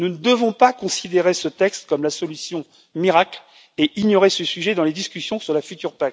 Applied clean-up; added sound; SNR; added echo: none; none; none; none.